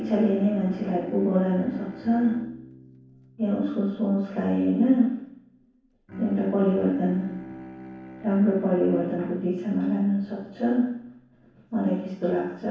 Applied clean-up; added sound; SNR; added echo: none; Bowed string instrument; 17 dB; reverberation time 0.7 s.